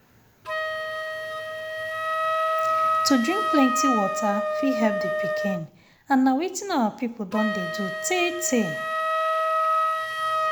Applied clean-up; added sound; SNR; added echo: none; Wind instrument, woodwind instrument; -1 dB; none.